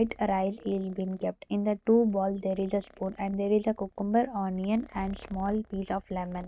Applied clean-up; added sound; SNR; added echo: neural mask model RNNoise.